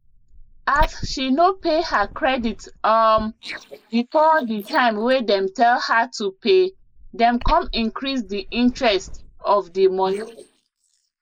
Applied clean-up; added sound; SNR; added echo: neural mask model Resemble Enhance denoiser.